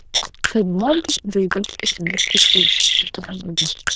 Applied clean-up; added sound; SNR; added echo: neural diffusion model UNIVERSE++.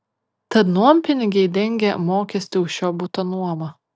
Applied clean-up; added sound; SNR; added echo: none; none; none; none.